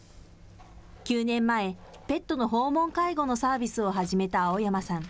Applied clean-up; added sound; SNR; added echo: none; none; none; none.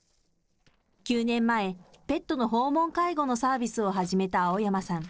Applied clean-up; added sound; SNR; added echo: neural separator model SepFormer DNS4.